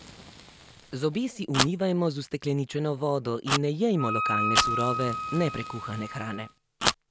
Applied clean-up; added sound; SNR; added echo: none; Fire + Wind instrument, woodwind instrument; 2 dB; none.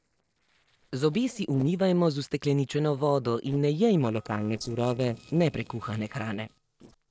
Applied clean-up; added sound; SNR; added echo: neural separator model SepFormer DNS4.